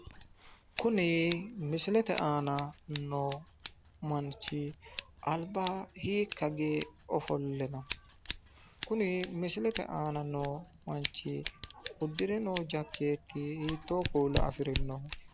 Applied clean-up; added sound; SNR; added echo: none; Scissors; 3 dB; none.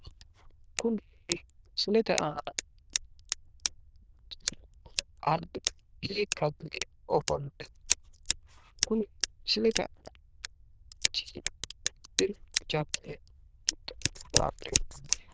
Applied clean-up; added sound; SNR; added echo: neural diffusion model UNIVERSE++.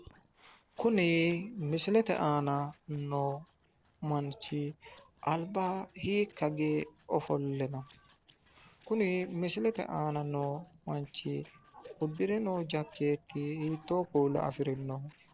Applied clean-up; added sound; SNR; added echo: neural separator model SepFormer DNS4.